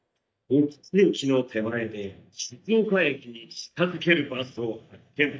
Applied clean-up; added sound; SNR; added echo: neural mask model DeepFilterNet 3.